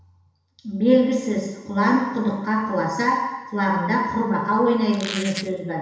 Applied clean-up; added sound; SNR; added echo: none; Squeak; 11 dB; reverberation time 1.0 s.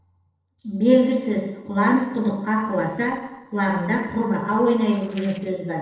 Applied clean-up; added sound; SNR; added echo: neural separator model SepFormer DNS4.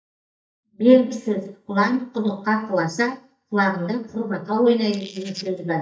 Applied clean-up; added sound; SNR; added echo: neural mask model DeepFilterNet 3.